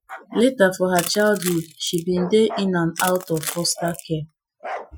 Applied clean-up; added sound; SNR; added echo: classical method Wiener filter.